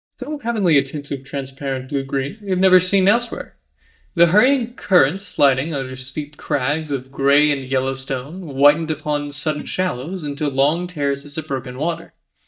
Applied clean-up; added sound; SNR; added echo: neural mask model DeepFilterNet 3.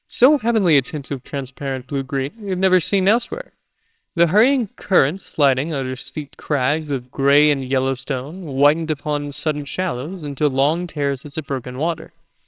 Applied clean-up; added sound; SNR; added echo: neural separator model SepFormer WHAMR!.